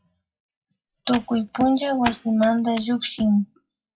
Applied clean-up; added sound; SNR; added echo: classical method WPE with log-MMSE.